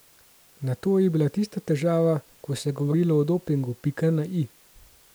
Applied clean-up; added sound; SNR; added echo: none; none; none; none.